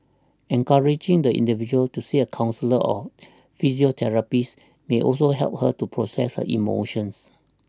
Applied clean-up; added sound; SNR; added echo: none; none; none; none.